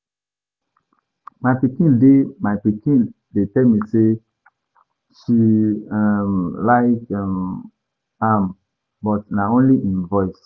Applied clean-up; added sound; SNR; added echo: none; none; none; none.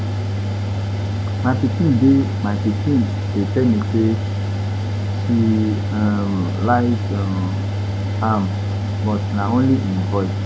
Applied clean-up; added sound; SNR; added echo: none; Mechanical fan; 0 dB; none.